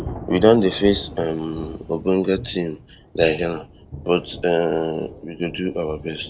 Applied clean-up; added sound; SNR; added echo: none; Thunder / Rain; 14 dB; none.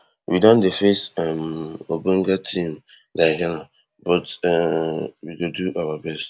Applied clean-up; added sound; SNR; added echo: none; none; none; none.